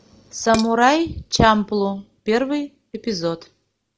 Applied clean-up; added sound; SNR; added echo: none; Dishes, pots, and pans; 13 dB; none.